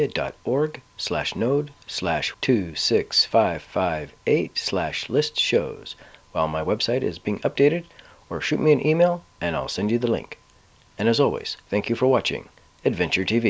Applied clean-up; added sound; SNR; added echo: none; none; none; none.